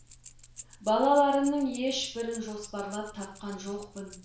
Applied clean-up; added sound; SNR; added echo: none; Keys jangling; 19 dB; reverberation time 0.4 s.